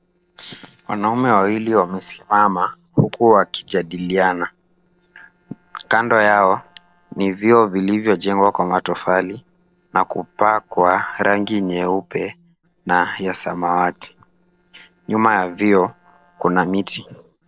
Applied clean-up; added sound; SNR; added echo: neural separator model SepFormer DNS4.